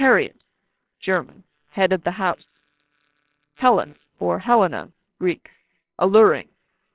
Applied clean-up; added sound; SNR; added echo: neural separator model SepFormer WHAMR!.